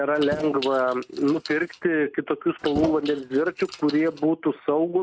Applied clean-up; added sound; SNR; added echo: neural mask model RNNoise.